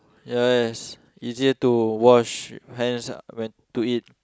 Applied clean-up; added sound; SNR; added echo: none; none; none; none.